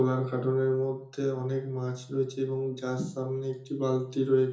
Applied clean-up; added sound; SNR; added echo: none; none; none; reverberation time 0.6 s.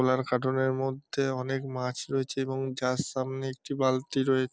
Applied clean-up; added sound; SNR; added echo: none; none; none; none.